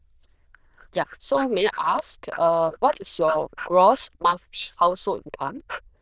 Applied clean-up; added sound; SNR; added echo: neural diffusion model UNIVERSE++.